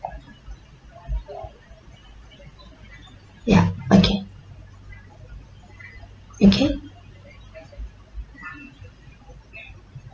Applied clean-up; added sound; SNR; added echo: none; none; none; none.